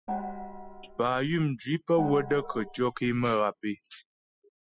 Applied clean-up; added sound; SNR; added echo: classical method spectral subtraction.